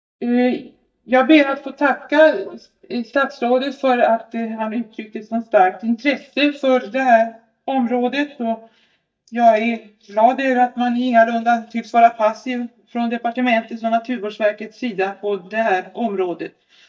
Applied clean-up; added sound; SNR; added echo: neural mask model DeepFilterNet 3.